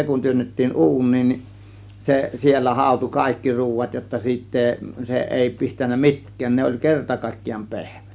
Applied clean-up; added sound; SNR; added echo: none; none; none; none.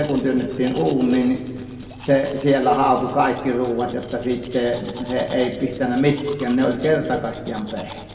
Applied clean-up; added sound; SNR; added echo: none; Domestic sounds, home sounds; 18 dB; reverberation time 1.6 s.